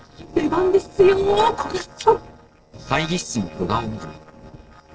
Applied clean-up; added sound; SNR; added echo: neural separator model SepFormer DNS4.